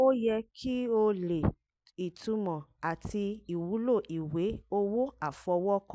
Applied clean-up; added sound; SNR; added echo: none; none; none; none.